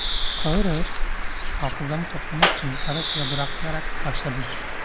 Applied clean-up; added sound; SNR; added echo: none; Bird + Clapping; -5 dB; none.